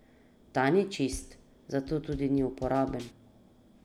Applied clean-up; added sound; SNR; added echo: none; Bass drum / Snare drum / Drum kit; 15 dB; none.